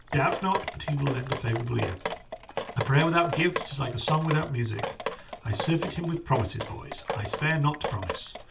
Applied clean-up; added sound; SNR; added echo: none; Drip; 7 dB; reverberation time 0.2 s.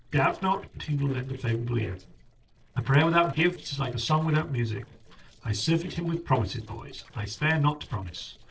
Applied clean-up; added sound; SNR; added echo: neural separator model SepFormer DNS4.